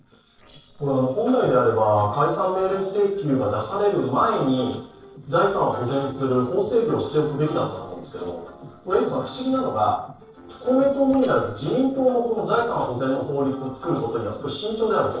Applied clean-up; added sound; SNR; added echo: neural separator model SepFormer DNS4.